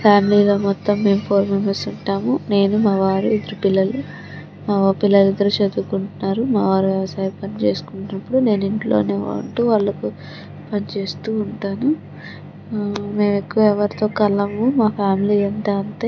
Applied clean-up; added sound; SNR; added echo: none; none; none; none.